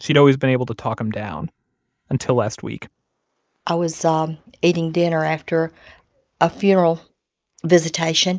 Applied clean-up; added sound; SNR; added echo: neural mask model Resemble Enhance denoiser.